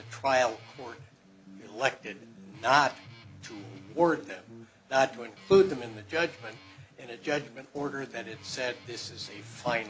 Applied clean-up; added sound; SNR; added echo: none; Guitar; 20 dB; none.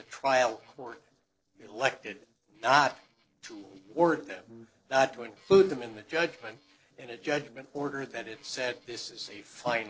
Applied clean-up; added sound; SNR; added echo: neural separator model SepFormer DNS4.